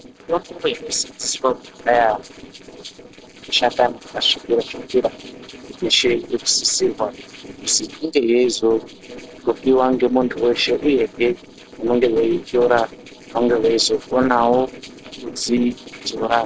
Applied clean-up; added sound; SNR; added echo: neural separator model SepFormer DNS4.